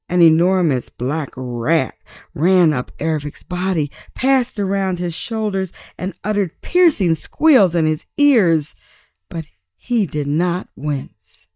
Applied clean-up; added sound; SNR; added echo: neural mask model DeepFilterNet 3.